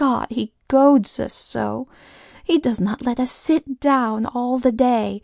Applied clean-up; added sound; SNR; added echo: none; none; none; none.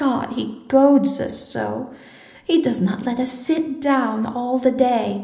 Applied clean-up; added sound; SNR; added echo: none; none; none; reverberation time 0.8 s.